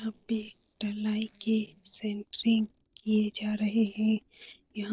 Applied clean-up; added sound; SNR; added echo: neural separator model SepFormer DNS4.